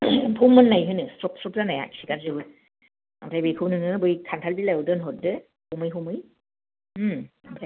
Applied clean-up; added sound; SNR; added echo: none; none; none; none.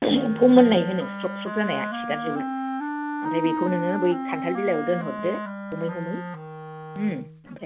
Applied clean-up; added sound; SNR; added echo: none; Wind instrument, woodwind instrument; 6 dB; none.